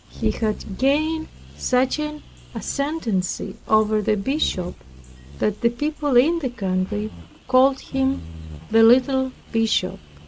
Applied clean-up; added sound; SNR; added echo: none; Bird vocalization, bird call, bird song; 16 dB; none.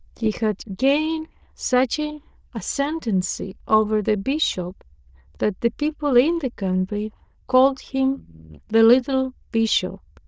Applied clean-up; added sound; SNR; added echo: neural diffusion model UNIVERSE++.